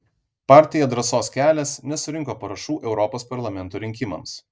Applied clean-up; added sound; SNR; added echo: none; none; none; none.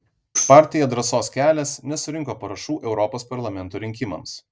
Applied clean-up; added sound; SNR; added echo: none; Tambourine; 9 dB; none.